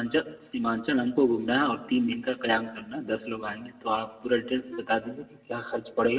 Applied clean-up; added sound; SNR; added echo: none; Wind instrument, woodwind instrument; 16 dB; reverberation time 0.8 s.